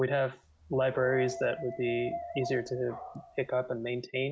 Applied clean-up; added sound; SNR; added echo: none; Dog; 11 dB; none.